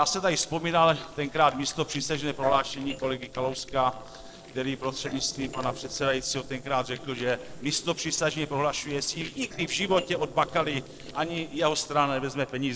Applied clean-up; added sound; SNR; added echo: neural separator model SepFormer DNS4.